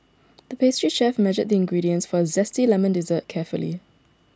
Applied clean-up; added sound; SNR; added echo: none; none; none; none.